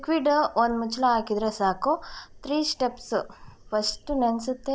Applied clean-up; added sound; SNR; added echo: none; Fire; 20 dB; none.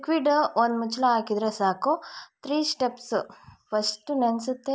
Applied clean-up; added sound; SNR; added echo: none; none; none; none.